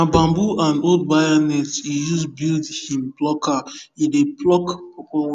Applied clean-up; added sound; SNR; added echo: none; Bowed string instrument; 11 dB; none.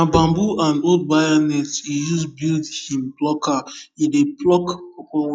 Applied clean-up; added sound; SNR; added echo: classical method log-MMSE.